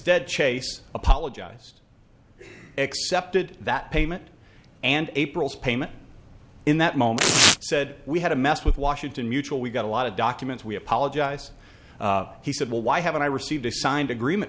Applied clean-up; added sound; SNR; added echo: none; Tearing; -3 dB; none.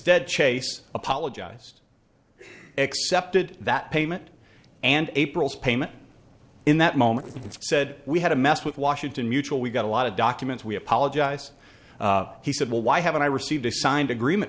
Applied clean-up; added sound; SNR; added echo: neural separator model SepFormer DNS4.